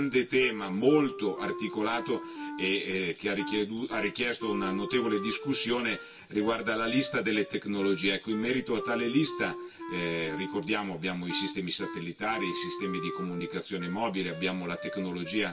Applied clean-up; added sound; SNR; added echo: none; Wind instrument, woodwind instrument; 10 dB; reverberation time 0.1 s.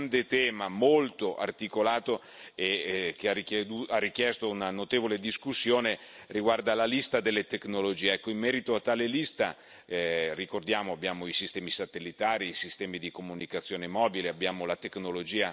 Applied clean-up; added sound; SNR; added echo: none; none; none; none.